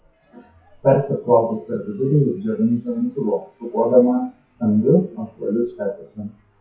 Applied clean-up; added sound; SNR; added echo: classical method WPE with log-MMSE.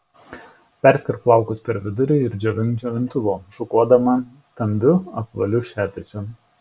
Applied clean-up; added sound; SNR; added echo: none; none; none; none.